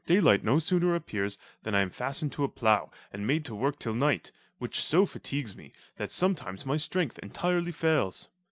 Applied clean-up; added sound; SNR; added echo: none; none; none; none.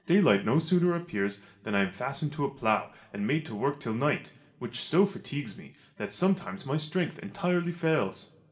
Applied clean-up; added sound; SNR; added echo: none; none; none; reverberation time 0.8 s.